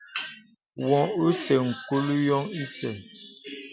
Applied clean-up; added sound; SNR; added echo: none; none; none; none.